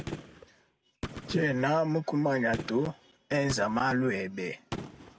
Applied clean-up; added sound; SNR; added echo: none; Gunshot, gunfire; 13 dB; none.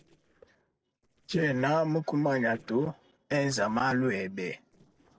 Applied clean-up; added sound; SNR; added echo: neural separator model SepFormer DNS4.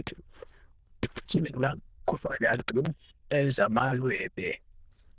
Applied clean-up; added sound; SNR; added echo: neural diffusion model UNIVERSE++.